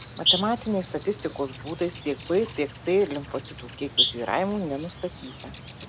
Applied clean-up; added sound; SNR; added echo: none; Insect; -4 dB; none.